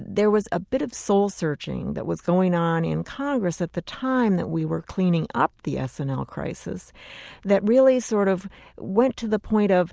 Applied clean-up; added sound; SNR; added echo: none; none; none; none.